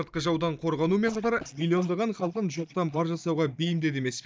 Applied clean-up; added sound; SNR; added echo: neural mask model DeepFilterNet 3.